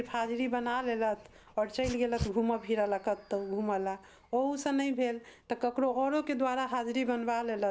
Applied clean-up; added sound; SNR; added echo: none; Dog; 18 dB; none.